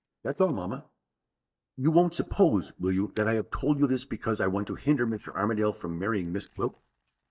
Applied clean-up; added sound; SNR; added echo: neural mask model DeepFilterNet 3.